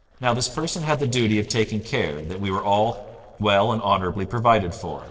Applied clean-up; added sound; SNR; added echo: neural separator model SepFormer DNS4.